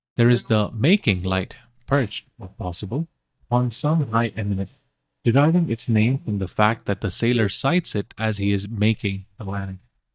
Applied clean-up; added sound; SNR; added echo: neural mask model DeepFilterNet 3.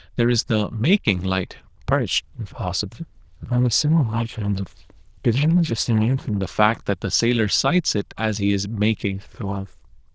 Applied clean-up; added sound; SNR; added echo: neural diffusion model UNIVERSE++.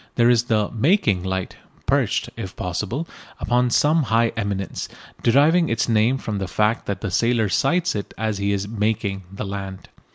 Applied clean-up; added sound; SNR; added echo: none; none; none; none.